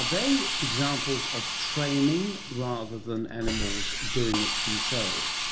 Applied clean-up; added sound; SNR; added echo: none; Hiss; 0 dB; reverberation time 0.4 s.